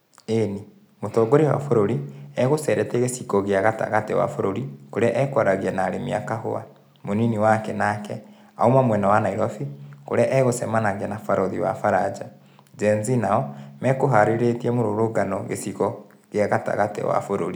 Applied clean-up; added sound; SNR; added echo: none; none; none; none.